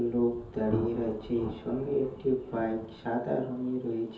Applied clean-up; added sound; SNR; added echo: none; Thunder; 11 dB; reverberation time 0.5 s.